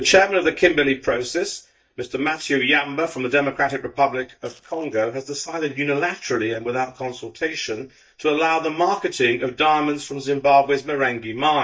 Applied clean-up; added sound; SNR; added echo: neural mask model DeepFilterNet 3.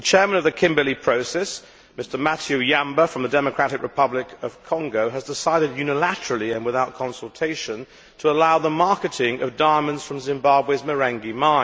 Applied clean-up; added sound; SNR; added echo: none; none; none; none.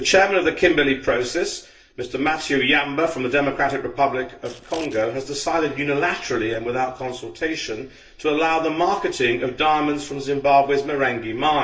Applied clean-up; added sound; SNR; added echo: neural separator model SepFormer DNS4.